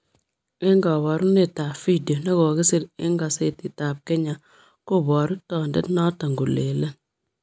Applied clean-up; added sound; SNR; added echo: none; none; none; none.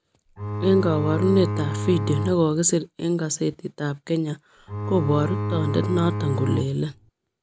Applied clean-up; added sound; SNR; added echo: none; Bowed string instrument; 3 dB; none.